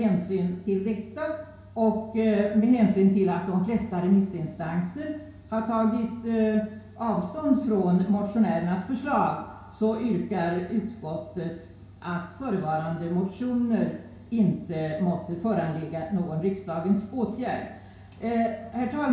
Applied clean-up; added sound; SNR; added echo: none; none; none; reverberation time 0.6 s.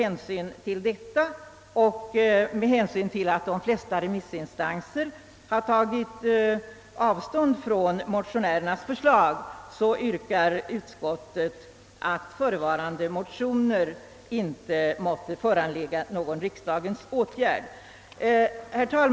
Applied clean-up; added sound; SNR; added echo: none; none; none; none.